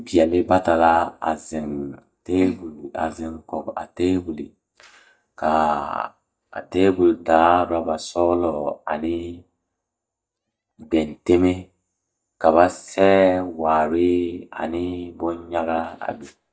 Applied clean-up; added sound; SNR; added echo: neural mask model DeepFilterNet 3.